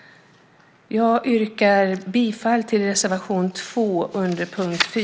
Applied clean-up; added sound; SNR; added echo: none; none; none; none.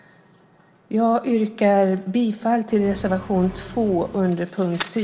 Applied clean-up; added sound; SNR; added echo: none; Accelerating, revving, vroom; 16 dB; reverberation time 2.0 s.